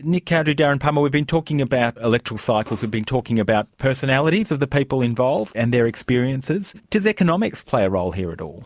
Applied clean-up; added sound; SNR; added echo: none; none; none; none.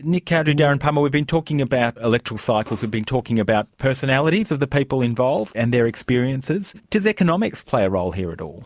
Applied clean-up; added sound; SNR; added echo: none; Brass instrument; 9 dB; none.